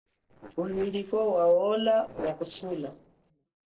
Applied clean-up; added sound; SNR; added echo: neural separator model SepFormer DNS4.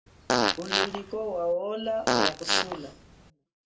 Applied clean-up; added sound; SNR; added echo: none; Fart; -4 dB; reverberation time 0.2 s.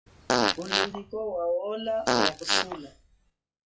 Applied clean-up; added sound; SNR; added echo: classical method WPE with log-MMSE.